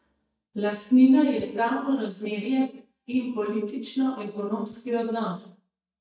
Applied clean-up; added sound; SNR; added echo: neural mask model DeepFilterNet 3.